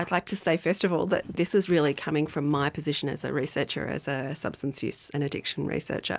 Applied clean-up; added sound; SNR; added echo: none; none; none; none.